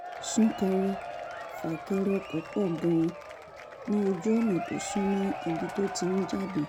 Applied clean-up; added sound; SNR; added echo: none; Applause / Crowd / Cheering; 10 dB; none.